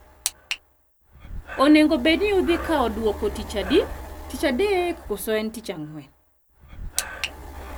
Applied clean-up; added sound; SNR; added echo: none; Breathing; 13 dB; none.